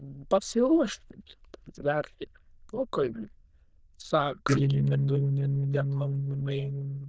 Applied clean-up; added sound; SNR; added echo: neural diffusion model UNIVERSE++.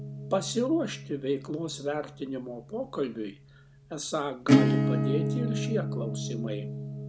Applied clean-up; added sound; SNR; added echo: none; Acoustic guitar / Strum; -2 dB; none.